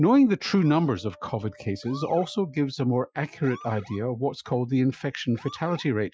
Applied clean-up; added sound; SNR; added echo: classical method Wiener filter.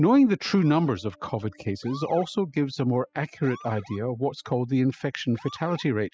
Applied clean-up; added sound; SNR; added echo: classical method spectral subtraction.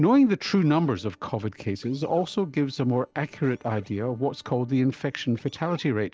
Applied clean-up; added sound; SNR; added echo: neural separator model SepFormer DNS4.